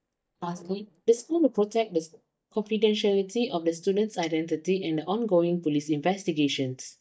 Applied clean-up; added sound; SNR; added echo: neural mask model DeepFilterNet 3.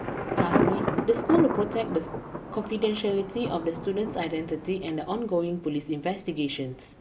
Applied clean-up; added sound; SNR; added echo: none; Thunder; 3 dB; none.